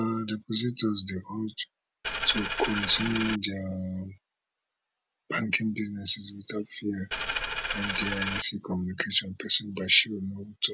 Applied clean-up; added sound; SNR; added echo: none; Coin (dropping); 5 dB; none.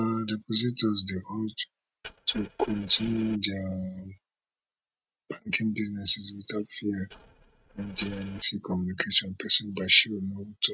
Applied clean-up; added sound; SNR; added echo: neural mask model RNNoise.